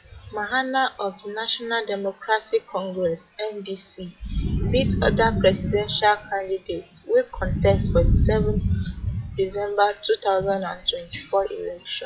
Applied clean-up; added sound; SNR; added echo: classical method WPE with log-MMSE.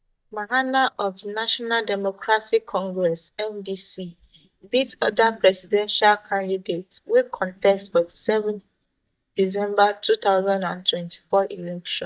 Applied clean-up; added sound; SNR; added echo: neural mask model DeepFilterNet 3.